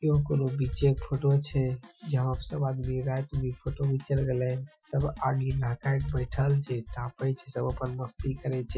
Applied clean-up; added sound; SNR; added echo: classical method Wiener filter.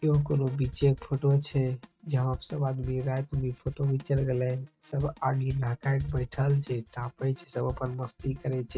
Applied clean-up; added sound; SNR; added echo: neural mask model RNNoise.